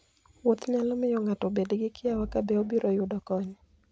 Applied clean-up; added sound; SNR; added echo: none; none; none; none.